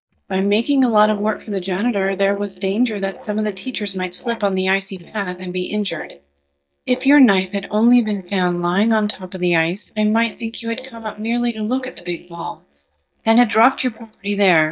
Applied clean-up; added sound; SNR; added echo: neural mask model DeepFilterNet 3.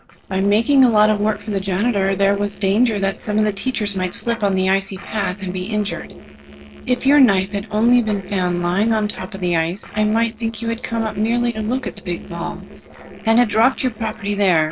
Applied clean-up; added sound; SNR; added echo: neural separator model SepFormer DNS4.